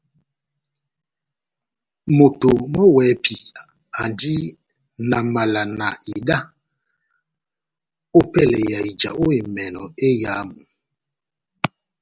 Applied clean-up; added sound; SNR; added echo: none; none; none; none.